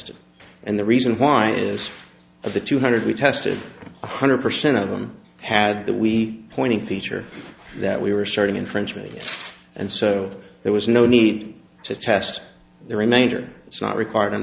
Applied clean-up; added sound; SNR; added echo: none; none; none; none.